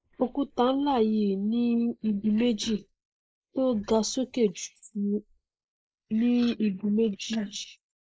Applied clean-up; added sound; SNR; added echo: neural mask model Resemble Enhance denoiser.